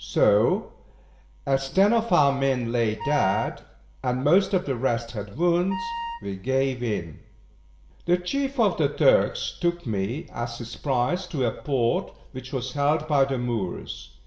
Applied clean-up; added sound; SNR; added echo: none; Wind instrument, woodwind instrument; 9 dB; reverberation time 0.6 s.